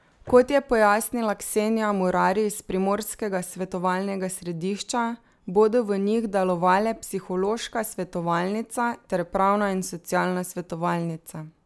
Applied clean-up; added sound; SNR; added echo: none; none; none; none.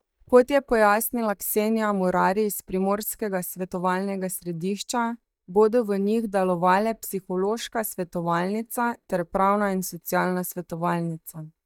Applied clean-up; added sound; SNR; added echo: neural mask model DeepFilterNet 3.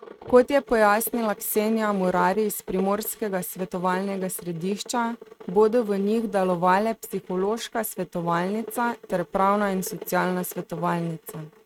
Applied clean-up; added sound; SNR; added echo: neural mask model RNNoise.